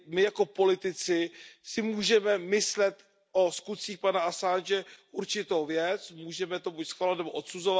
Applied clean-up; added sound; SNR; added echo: none; none; none; none.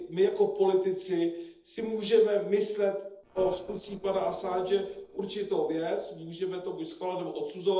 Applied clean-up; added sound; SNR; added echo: neural separator model SepFormer DNS4.